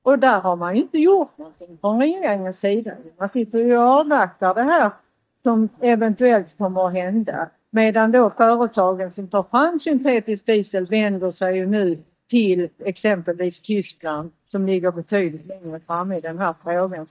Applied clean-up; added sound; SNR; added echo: neural mask model DeepFilterNet 3.